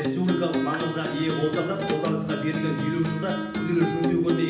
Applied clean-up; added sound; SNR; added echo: none; Acoustic guitar; 3 dB; reverberation time 0.8 s.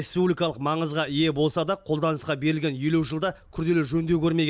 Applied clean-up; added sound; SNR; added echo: none; none; none; none.